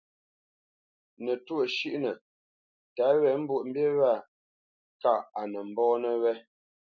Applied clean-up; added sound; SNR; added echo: none; none; none; none.